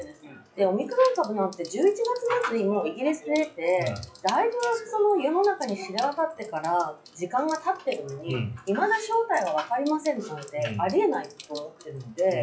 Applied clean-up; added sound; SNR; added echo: classical method WPE with log-MMSE.